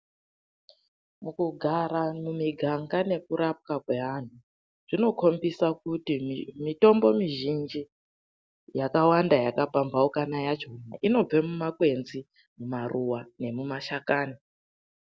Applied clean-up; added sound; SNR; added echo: none; none; none; none.